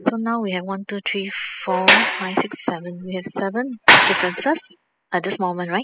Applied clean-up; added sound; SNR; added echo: classical method spectral subtraction.